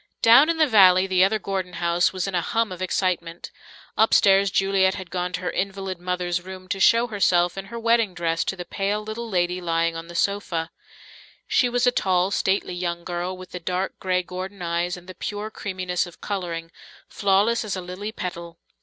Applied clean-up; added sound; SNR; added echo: none; none; none; none.